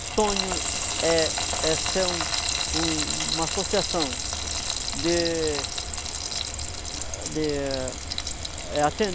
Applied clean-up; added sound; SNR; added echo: none; Frying (food); -1 dB; none.